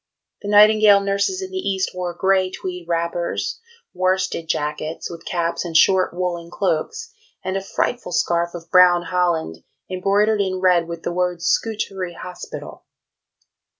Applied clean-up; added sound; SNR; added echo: none; none; none; none.